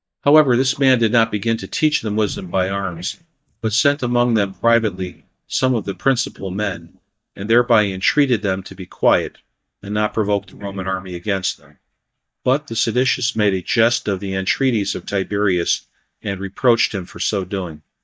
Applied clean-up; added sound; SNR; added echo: neural mask model DeepFilterNet 3.